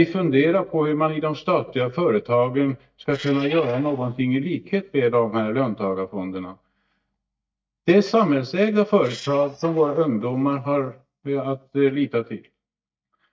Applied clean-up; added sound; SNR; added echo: neural mask model DeepFilterNet 3.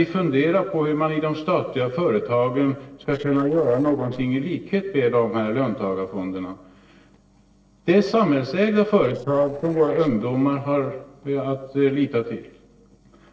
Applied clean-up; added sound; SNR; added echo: neural separator model SepFormer DNS4.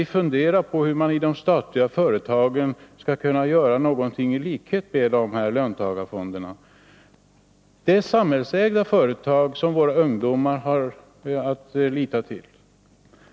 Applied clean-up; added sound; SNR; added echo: none; none; none; none.